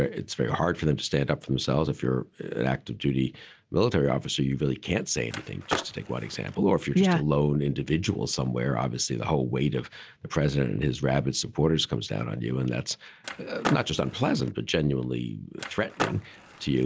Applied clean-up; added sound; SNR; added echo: none; Skateboard; 9 dB; none.